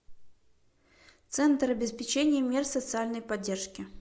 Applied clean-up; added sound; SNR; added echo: none; none; none; none.